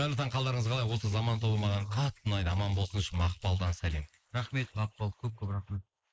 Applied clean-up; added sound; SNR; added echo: neural mask model Resemble Enhance denoiser.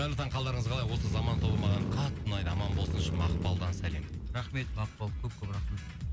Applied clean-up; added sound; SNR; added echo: none; Motorcycle / Crow; 1 dB; none.